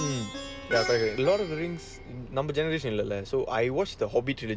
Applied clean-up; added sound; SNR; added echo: none; Plucked string instrument; 11 dB; none.